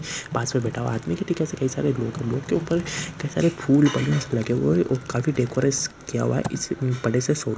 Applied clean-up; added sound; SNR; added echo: none; Typing; 17 dB; none.